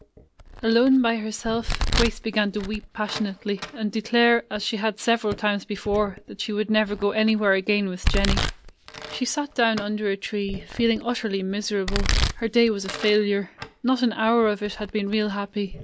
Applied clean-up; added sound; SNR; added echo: none; Domestic sounds, home sounds; 7 dB; none.